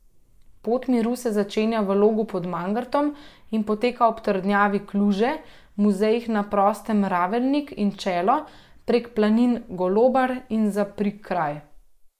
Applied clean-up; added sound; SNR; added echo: neural mask model Resemble Enhance denoiser.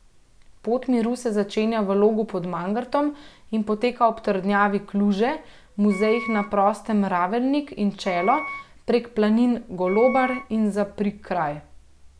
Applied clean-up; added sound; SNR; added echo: none; Wind instrument, woodwind instrument; 12 dB; none.